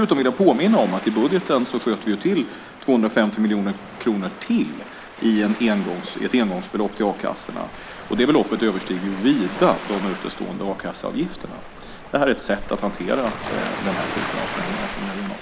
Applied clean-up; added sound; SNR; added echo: none; Waves, surf; 12 dB; none.